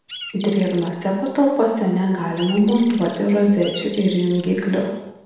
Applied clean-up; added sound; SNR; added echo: none; Bird; 12 dB; reverberation time 0.9 s.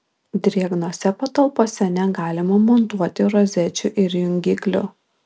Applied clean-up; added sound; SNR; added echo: none; none; none; none.